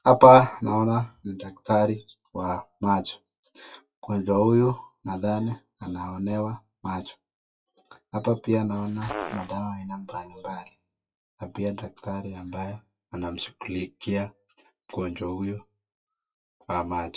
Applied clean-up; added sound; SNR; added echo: classical method WPE with log-MMSE.